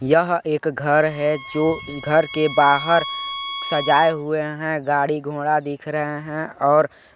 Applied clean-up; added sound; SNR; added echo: none; Bowed string instrument; 10 dB; none.